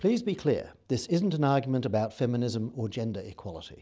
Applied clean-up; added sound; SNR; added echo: none; none; none; none.